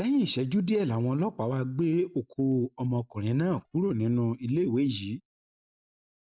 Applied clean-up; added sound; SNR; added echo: neural mask model DeepFilterNet 3.